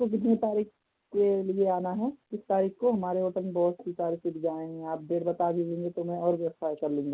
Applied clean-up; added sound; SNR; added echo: none; none; none; none.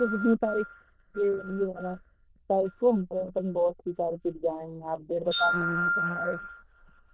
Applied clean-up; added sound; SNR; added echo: neural diffusion model UNIVERSE++.